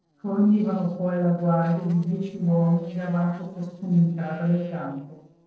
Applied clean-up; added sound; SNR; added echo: neural separator model SepFormer DNS4.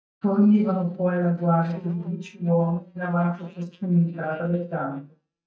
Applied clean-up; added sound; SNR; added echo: neural mask model DeepFilterNet 3.